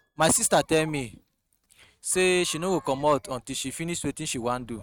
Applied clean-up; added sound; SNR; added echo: neural mask model RNNoise.